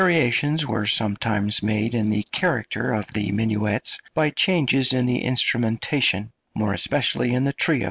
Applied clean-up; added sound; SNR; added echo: none; none; none; none.